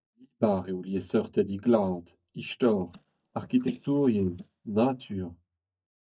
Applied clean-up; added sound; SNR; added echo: neural mask model DeepFilterNet 3.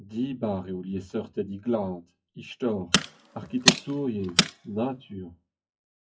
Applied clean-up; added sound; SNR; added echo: classical method WPE with log-MMSE.